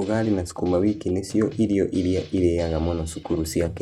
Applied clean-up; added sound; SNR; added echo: neural mask model RNNoise.